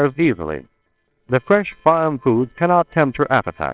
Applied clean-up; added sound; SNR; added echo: neural separator model SepFormer WHAMR!.